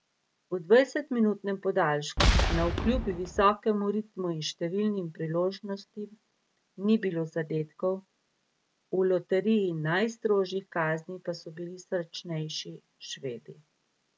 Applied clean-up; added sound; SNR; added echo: none; Boom; -3 dB; none.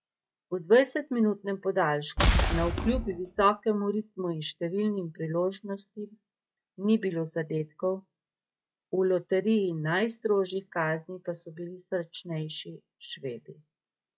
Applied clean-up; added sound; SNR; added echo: classical method log-MMSE.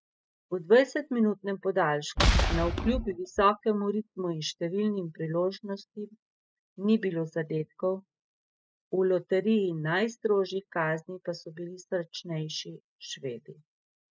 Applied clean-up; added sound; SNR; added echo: classical method spectral subtraction.